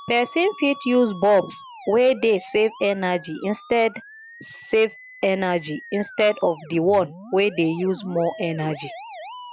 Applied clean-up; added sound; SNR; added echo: none; Musical instrument; 18 dB; none.